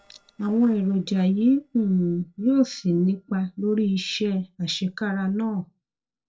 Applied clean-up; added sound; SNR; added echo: neural separator model SepFormer DNS4.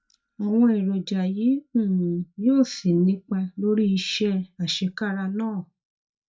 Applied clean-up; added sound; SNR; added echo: neural mask model DeepFilterNet 3.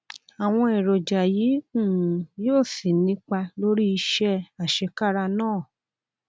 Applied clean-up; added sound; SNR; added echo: none; none; none; none.